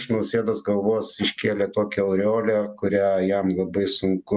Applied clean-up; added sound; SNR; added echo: none; none; none; none.